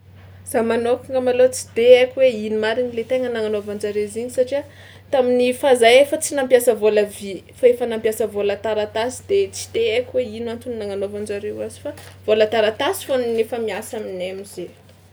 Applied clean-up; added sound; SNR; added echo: none; none; none; none.